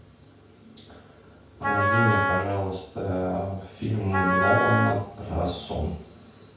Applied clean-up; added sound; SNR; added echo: none; Wind instrument, woodwind instrument; -2 dB; reverberation time 0.5 s.